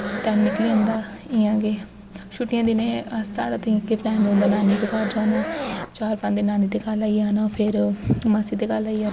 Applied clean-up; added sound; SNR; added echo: none; Zipper (clothing); 12 dB; none.